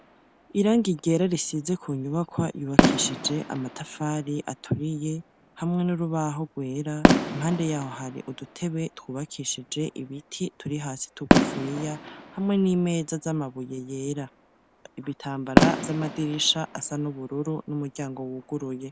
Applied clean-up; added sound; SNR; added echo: none; Fireworks; 0 dB; none.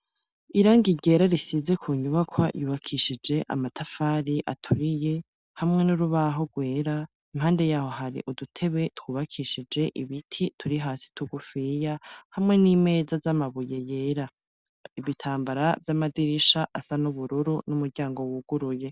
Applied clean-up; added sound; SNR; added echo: none; none; none; none.